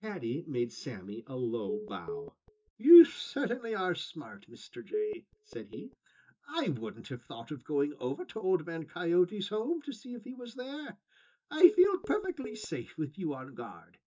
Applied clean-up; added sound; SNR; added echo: neural mask model DeepFilterNet 3.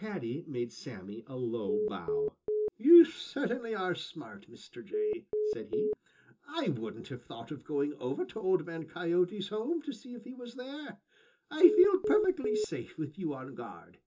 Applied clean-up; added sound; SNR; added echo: none; Telephone; 2 dB; reverberation time 0.2 s.